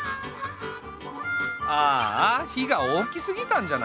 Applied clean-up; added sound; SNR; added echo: none; none; none; none.